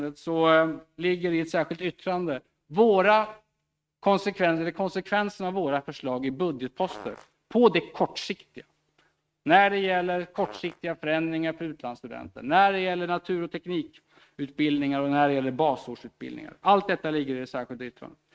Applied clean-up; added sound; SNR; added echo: neural mask model RNNoise.